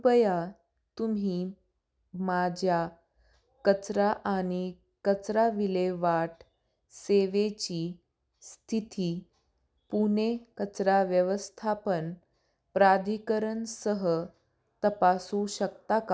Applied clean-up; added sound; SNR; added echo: none; none; none; none.